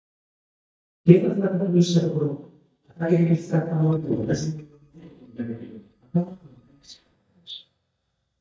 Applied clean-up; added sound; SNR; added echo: neural mask model DeepFilterNet 3.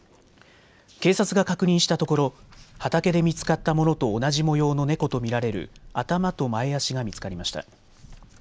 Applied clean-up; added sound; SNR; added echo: none; none; none; none.